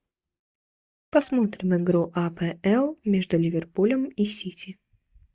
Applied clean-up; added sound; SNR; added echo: neural mask model DeepFilterNet 3.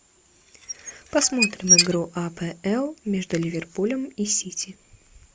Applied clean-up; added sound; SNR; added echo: none; Squeak / Dishes, pots, and pans; -3 dB; none.